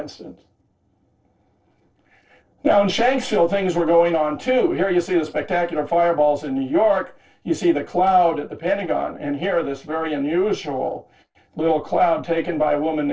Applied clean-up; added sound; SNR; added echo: neural separator model SepFormer DNS4.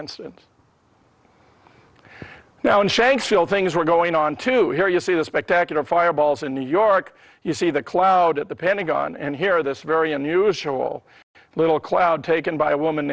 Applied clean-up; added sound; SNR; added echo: none; none; none; none.